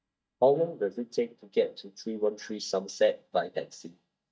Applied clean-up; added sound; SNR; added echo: neural mask model DeepFilterNet 3.